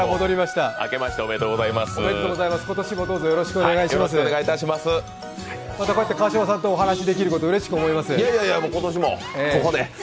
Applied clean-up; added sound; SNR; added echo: none; none; none; none.